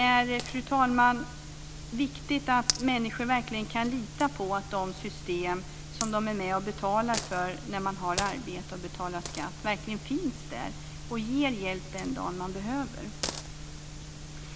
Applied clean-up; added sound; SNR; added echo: none; Coin (dropping); 13 dB; none.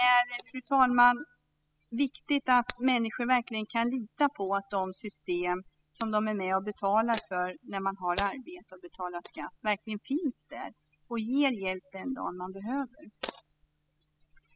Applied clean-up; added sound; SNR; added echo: classical method spectral subtraction.